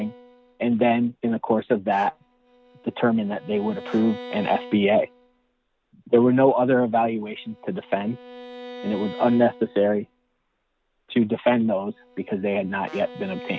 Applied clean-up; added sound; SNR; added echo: none; Bowed string instrument + Brass instrument; 19 dB; none.